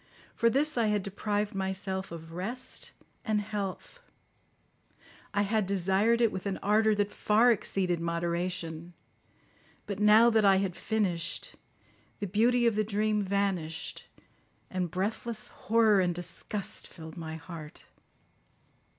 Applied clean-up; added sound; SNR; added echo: none; none; none; none.